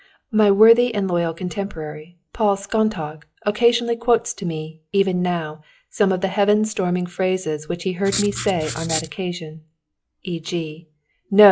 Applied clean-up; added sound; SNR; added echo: classical method log-MMSE.